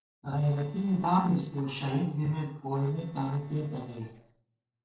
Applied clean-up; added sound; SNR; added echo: neural separator model SepFormer DNS4.